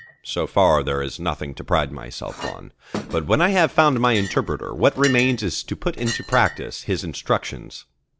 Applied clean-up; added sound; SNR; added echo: none; Chink, clink; 15 dB; none.